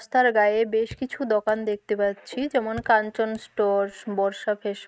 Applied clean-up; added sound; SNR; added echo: neural mask model RNNoise.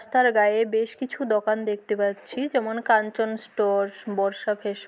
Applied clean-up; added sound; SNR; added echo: none; none; none; none.